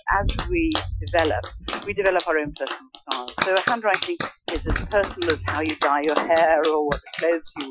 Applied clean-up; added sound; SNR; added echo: classical method Wiener filter.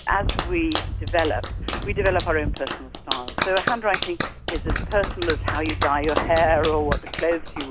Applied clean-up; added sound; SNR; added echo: none; Wind + Clapping; 2 dB; none.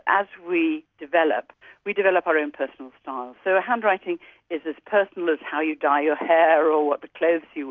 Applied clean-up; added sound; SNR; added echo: none; none; none; none.